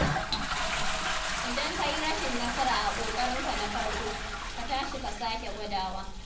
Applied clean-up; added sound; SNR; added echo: none; Toilet flush; -2 dB; reverberation time 0.6 s.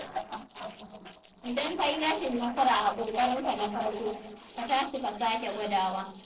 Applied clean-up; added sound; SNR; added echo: neural separator model SepFormer DNS4.